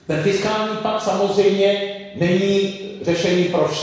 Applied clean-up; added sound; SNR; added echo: none; none; none; reverberation time 1.1 s.